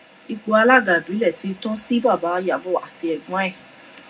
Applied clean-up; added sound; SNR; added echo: none; none; none; reverberation time 0.3 s.